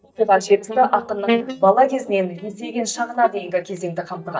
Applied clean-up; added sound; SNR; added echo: neural mask model DeepFilterNet 3.